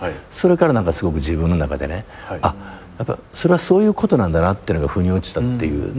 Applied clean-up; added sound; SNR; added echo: none; none; none; none.